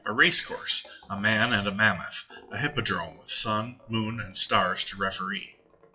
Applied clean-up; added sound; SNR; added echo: classical method WPE with log-MMSE.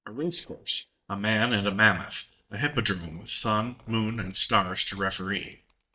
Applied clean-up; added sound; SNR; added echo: neural mask model DeepFilterNet 3.